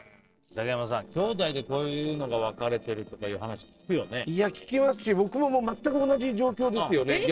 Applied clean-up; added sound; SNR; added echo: neural separator model SepFormer DNS4.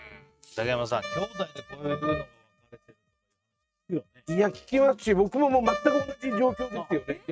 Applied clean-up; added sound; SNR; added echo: neural mask model RNNoise.